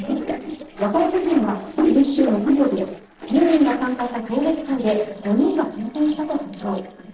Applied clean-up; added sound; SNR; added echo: neural separator model SepFormer DNS4.